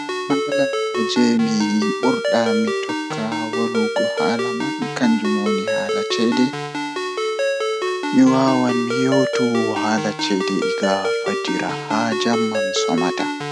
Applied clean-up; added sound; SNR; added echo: none; Ringtone; 1 dB; none.